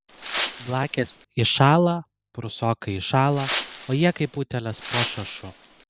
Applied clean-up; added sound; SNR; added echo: none; Wind; 5 dB; none.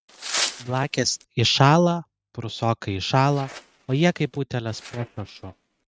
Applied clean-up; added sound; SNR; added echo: neural mask model RNNoise.